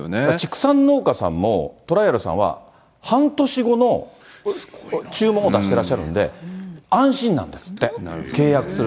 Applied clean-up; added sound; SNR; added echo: none; none; none; none.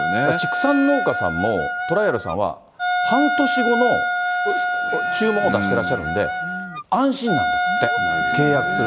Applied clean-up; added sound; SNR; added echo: none; Wind instrument, woodwind instrument; 0 dB; none.